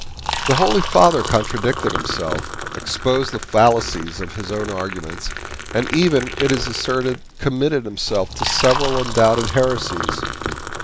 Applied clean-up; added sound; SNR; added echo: none; Liquid; 6 dB; none.